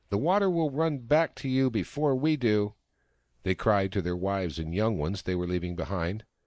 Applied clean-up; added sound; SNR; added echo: neural mask model Resemble Enhance denoiser.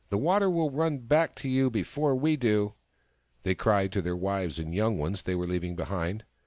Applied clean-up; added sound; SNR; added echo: none; none; none; none.